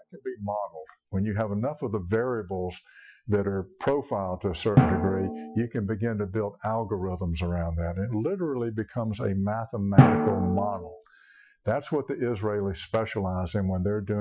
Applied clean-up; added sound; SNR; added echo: classical method Wiener filter.